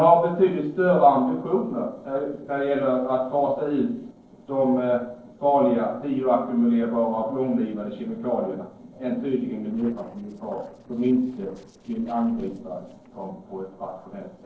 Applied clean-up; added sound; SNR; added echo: neural separator model SepFormer DNS4.